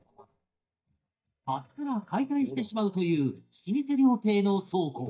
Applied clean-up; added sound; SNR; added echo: neural mask model DeepFilterNet 3.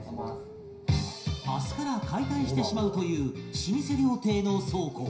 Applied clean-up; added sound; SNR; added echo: none; Guitar; 16 dB; reverberation time 0.5 s.